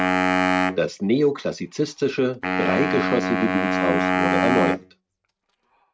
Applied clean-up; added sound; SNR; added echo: neural mask model RNNoise.